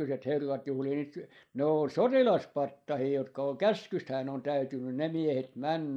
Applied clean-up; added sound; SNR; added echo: neural mask model Resemble Enhance denoiser.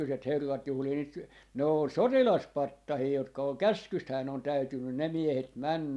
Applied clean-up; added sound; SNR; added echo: none; none; none; none.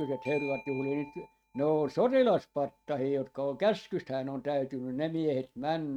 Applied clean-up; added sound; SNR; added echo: neural mask model RNNoise.